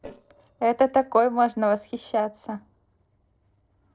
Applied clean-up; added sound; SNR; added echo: neural separator model SepFormer DNS4.